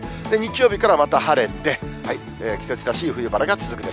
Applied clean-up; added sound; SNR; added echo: none; none; none; none.